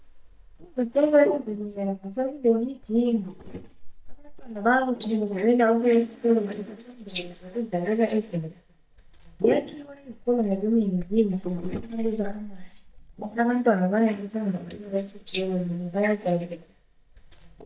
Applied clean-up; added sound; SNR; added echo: neural mask model DeepFilterNet 3.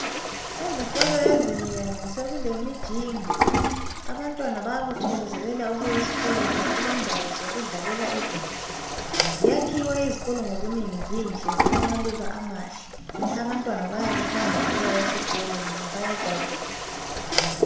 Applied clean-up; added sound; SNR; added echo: none; Toilet flush; -3 dB; reverberation time 1.0 s.